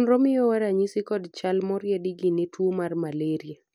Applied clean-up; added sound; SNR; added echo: none; none; none; none.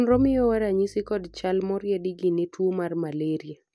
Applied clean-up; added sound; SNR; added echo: none; Bowed string instrument; 19 dB; none.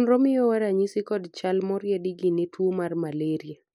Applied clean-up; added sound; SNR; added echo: neural mask model Resemble Enhance denoiser.